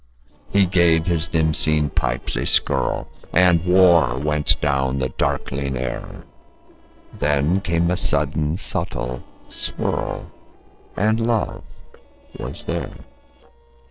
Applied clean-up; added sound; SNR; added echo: neural separator model SepFormer DNS4.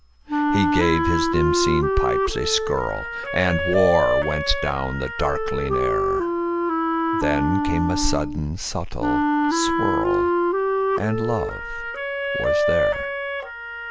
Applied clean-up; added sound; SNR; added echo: none; Wind instrument, woodwind instrument; -3 dB; none.